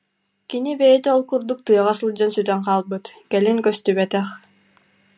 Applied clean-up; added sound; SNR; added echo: none; none; none; none.